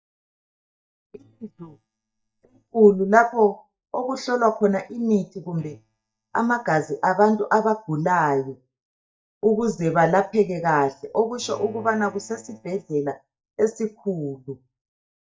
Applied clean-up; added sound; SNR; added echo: neural mask model DeepFilterNet 3.